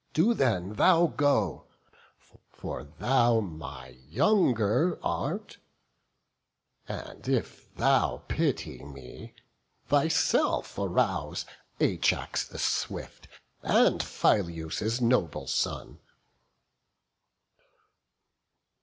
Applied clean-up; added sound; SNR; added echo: none; none; none; none.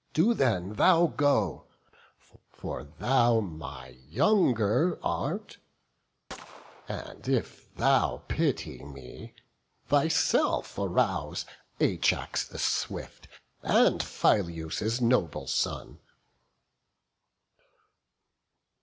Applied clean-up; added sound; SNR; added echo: none; Gunshot, gunfire; 19 dB; none.